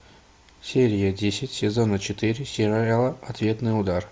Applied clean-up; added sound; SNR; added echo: none; none; none; none.